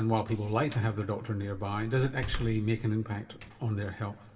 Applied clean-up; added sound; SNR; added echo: none; Slam; 12 dB; reverberation time 0.9 s.